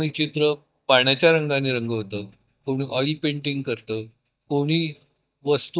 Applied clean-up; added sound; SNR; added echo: neural mask model DeepFilterNet 3.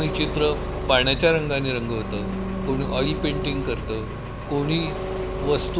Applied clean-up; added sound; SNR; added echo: none; Engine; 3 dB; none.